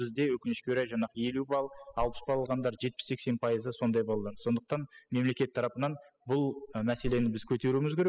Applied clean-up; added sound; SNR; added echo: classical method spectral subtraction.